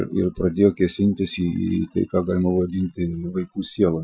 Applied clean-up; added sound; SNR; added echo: classical method Wiener filter.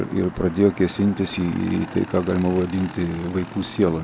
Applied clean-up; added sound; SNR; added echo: none; Motorcycle / Engine; 15 dB; none.